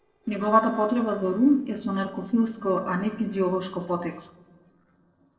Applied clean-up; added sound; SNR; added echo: neural separator model SepFormer DNS4.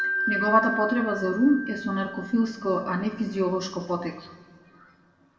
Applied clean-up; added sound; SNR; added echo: none; Wind chime; 7 dB; reverberation time 1.4 s.